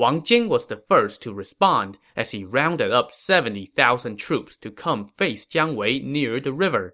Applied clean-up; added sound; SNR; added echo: none; none; none; none.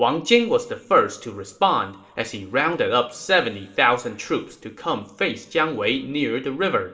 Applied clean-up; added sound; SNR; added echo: none; none; none; reverberation time 1.7 s.